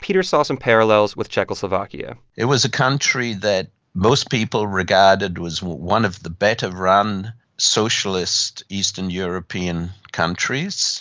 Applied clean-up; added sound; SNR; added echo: none; none; none; none.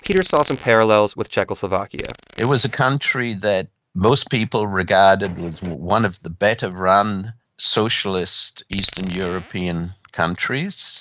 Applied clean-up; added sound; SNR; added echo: neural mask model RNNoise.